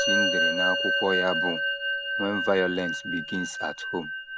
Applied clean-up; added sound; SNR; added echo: none; Musical instrument; -3 dB; none.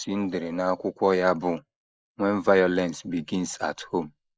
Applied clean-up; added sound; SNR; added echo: neural mask model Resemble Enhance denoiser.